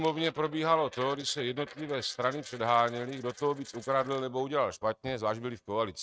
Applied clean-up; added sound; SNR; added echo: neural mask model RNNoise.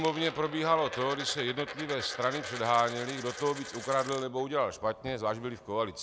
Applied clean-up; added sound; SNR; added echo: none; Coin (dropping); 12 dB; none.